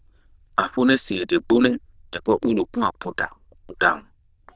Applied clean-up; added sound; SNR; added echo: neural diffusion model UNIVERSE++.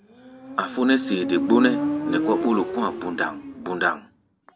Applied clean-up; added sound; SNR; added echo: none; Motorcycle; 5 dB; none.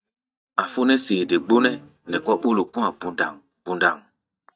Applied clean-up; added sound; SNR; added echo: neural mask model DeepFilterNet 3.